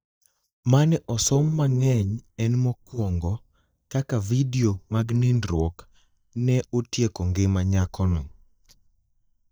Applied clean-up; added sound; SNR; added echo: neural mask model DeepFilterNet 3.